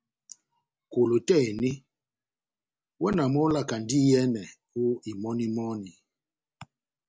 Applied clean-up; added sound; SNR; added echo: none; none; none; none.